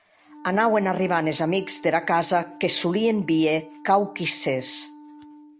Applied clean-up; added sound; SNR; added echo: none; Wind instrument, woodwind instrument; 20 dB; none.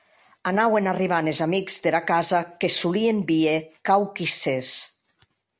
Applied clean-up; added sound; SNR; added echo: none; none; none; none.